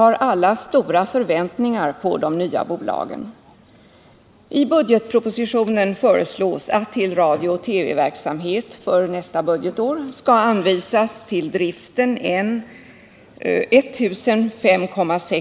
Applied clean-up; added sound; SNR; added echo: none; none; none; none.